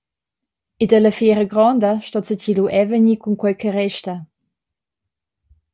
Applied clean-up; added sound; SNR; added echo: none; none; none; none.